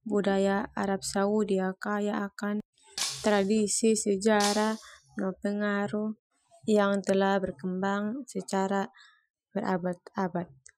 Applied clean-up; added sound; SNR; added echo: classical method Wiener filter.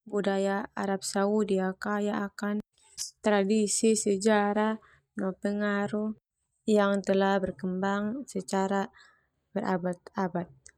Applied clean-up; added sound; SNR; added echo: neural mask model DeepFilterNet 3.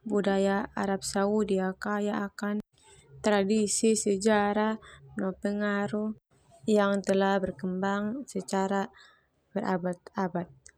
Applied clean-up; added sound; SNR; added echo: none; none; none; none.